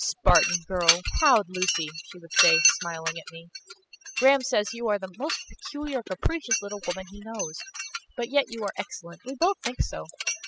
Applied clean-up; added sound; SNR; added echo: classical method spectral subtraction.